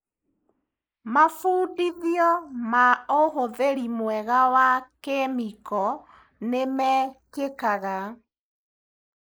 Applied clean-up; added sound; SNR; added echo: neural mask model Resemble Enhance denoiser.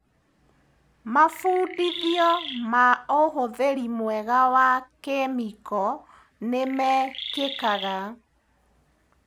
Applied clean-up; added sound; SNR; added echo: none; Chirp, tweet; 11 dB; none.